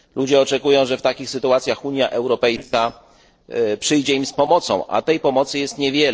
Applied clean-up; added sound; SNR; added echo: neural separator model SepFormer DNS4.